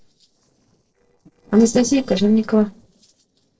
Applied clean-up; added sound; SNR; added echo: neural separator model SepFormer DNS4.